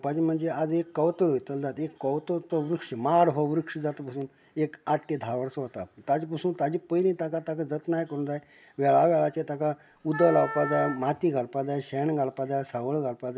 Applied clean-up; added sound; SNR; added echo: none; Wind instrument, woodwind instrument; 9 dB; none.